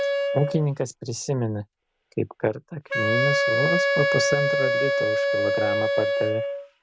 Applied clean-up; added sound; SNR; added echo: none; Wind instrument, woodwind instrument; -3 dB; none.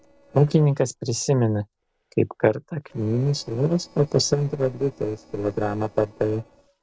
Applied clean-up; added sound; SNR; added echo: neural separator model SepFormer DNS4.